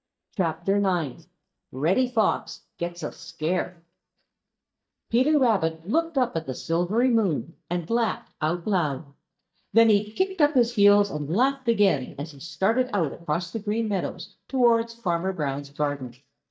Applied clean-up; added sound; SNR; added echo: neural mask model DeepFilterNet 3.